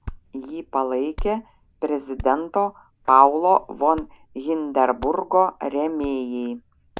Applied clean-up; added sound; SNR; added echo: none; Hands; 17 dB; none.